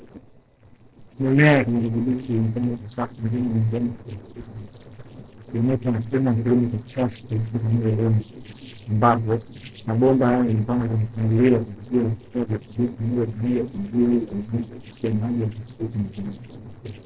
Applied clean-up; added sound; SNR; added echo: neural separator model SepFormer DNS4.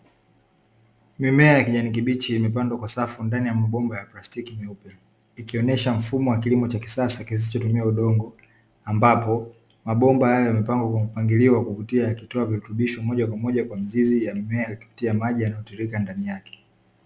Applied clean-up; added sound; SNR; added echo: none; none; none; none.